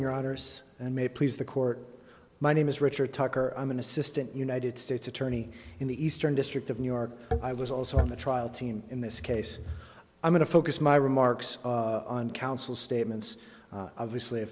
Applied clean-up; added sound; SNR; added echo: none; none; none; none.